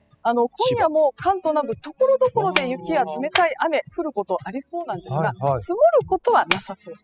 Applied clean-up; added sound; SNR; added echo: classical method spectral subtraction.